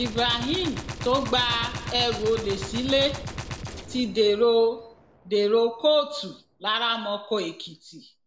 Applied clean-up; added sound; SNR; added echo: none; Gunshot, gunfire; 12 dB; none.